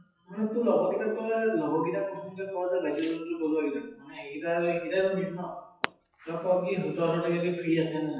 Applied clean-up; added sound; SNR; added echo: classical method WPE with log-MMSE.